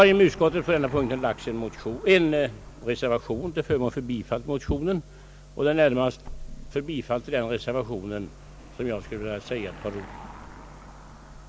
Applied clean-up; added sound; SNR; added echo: none; Wind / Car + Car passing by / Engine; 20 dB; none.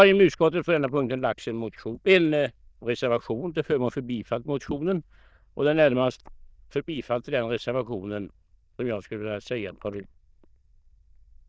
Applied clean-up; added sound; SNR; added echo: neural diffusion model UNIVERSE++.